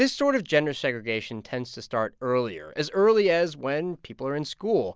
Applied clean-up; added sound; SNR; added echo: none; none; none; none.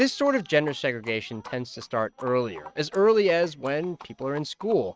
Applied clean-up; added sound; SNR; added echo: neural mask model RNNoise.